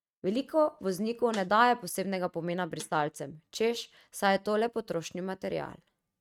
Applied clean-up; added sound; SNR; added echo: neural mask model RNNoise.